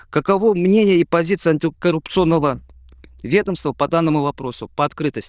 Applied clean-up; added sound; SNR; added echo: neural diffusion model UNIVERSE++.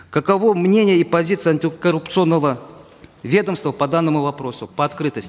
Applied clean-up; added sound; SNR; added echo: none; none; none; none.